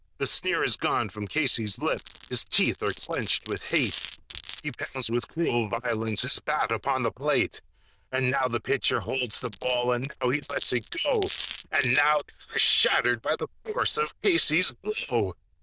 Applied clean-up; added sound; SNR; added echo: neural diffusion model UNIVERSE++.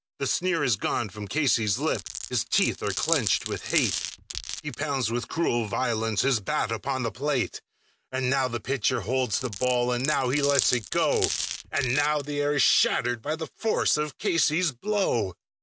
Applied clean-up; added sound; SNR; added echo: none; Glass; 7 dB; none.